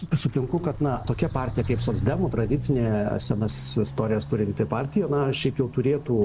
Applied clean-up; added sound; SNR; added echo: none; Walk, footsteps; 10 dB; none.